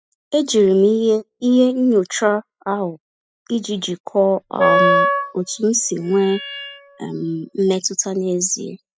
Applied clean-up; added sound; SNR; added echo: classical method spectral subtraction.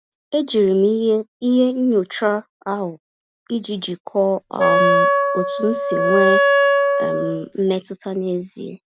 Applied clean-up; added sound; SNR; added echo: none; Wind instrument, woodwind instrument; -4 dB; none.